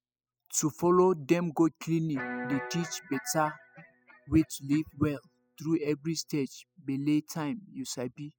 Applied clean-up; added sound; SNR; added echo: classical method spectral subtraction.